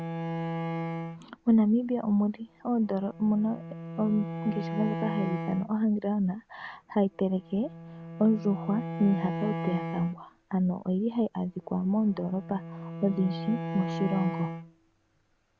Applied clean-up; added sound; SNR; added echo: none; Bowed string instrument; 8 dB; none.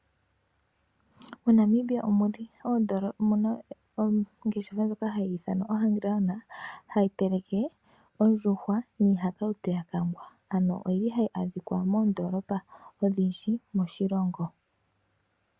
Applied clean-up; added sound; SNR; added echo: none; none; none; none.